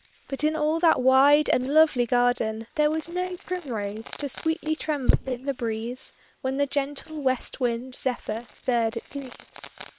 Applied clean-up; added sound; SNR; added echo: neural separator model SepFormer WHAM!.